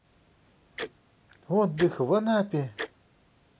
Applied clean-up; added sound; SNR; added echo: none; Tick-tock; 14 dB; none.